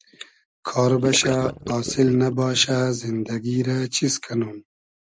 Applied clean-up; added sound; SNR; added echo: neural mask model Resemble Enhance denoiser.